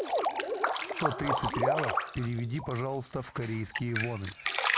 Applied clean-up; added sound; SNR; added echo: none; Drip; -2 dB; none.